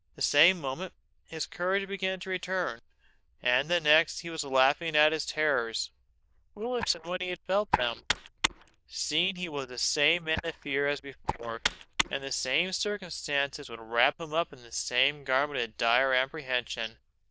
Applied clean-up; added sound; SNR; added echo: neural diffusion model UNIVERSE++.